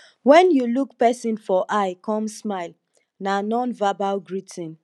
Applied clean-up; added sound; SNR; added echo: none; none; none; none.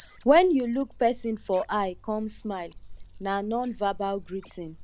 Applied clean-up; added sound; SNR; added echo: none; Bird; -4 dB; none.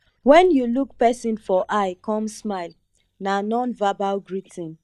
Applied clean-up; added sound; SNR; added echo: neural mask model DeepFilterNet 3.